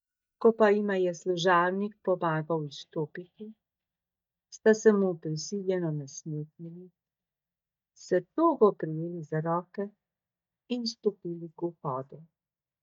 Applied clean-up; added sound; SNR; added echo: neural mask model DeepFilterNet 3.